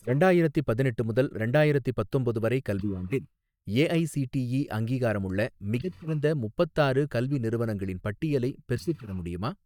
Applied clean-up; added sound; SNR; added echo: neural mask model DeepFilterNet 3.